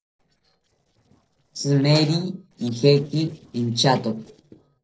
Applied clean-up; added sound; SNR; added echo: neural separator model SepFormer DNS4.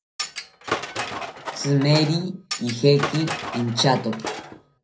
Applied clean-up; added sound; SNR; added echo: none; Tools; 8 dB; reverberation time 0.3 s.